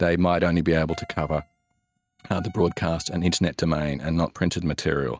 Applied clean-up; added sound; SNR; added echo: neural mask model RNNoise.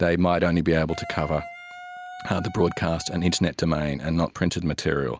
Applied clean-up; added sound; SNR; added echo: none; Wind instrument, woodwind instrument; 16 dB; none.